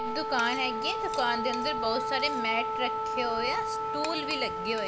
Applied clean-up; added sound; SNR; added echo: none; Wind instrument, woodwind instrument; 0 dB; none.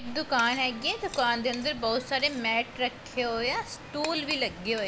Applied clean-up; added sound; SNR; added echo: none; none; none; none.